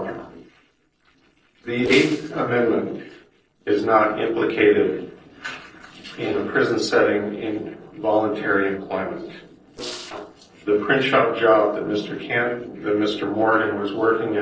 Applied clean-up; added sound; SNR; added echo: neural separator model SepFormer DNS4.